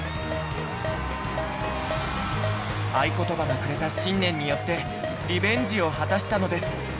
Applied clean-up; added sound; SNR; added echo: none; Keyboard (musical); 10 dB; none.